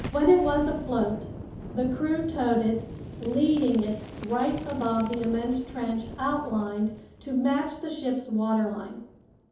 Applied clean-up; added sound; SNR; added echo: none; Boom; 13 dB; reverberation time 2.8 s.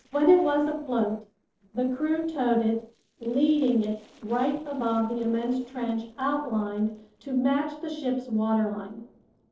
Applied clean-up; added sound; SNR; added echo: neural separator model SepFormer DNS4.